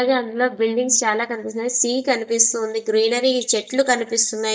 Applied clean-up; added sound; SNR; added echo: neural mask model DeepFilterNet 3.